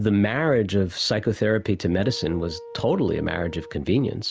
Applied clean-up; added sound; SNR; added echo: none; Wind instrument, woodwind instrument; 18 dB; none.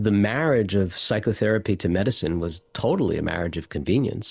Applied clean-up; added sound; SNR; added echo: neural separator model SepFormer DNS4.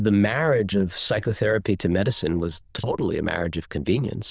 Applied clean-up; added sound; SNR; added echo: neural diffusion model UNIVERSE++.